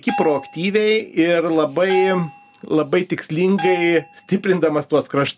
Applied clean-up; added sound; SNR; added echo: none; Bell; 13 dB; none.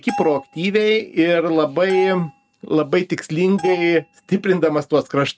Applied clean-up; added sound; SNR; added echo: neural mask model RNNoise.